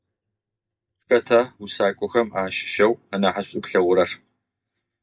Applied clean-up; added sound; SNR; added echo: neural mask model DeepFilterNet 3.